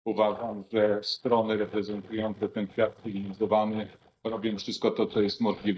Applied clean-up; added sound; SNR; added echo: neural mask model DeepFilterNet 3.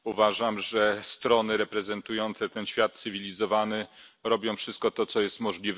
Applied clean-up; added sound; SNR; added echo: none; none; none; none.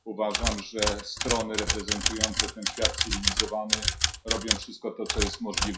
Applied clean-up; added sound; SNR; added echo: classical method WPE with log-MMSE.